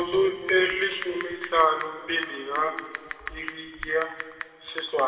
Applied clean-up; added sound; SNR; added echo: none; Typing; 13 dB; reverberation time 2.4 s.